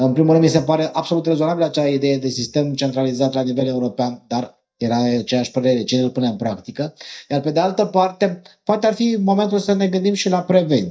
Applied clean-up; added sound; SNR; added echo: neural mask model DeepFilterNet 3.